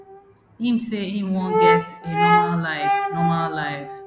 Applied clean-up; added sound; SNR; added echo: none; Brass instrument; -3 dB; none.